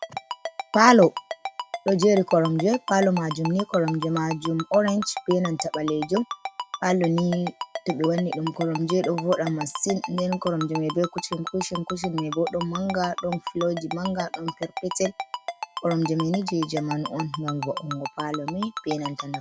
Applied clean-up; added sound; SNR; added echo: none; Ringtone; 10 dB; none.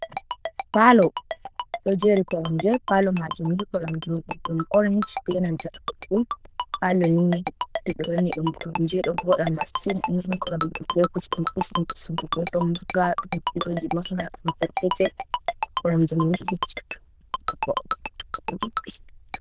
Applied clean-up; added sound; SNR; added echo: neural diffusion model UNIVERSE++.